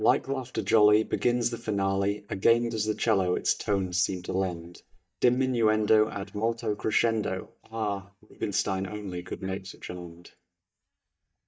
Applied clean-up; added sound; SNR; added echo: neural mask model DeepFilterNet 3.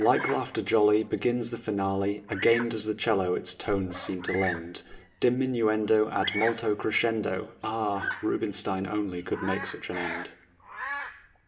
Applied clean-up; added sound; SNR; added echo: none; Bird vocalization, bird call, bird song; 12 dB; reverberation time 0.8 s.